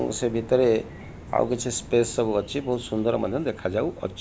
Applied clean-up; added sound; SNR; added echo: none; Fire; 17 dB; none.